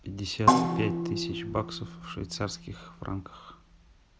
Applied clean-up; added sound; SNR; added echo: none; Percussion; -5 dB; none.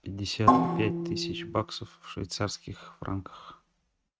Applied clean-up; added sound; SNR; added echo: neural mask model RNNoise.